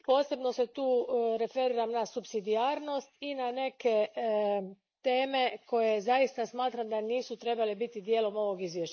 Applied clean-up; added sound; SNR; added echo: neural mask model Resemble Enhance denoiser.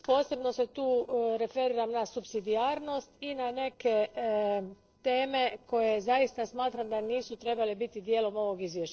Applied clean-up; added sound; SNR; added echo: neural separator model SepFormer DNS4.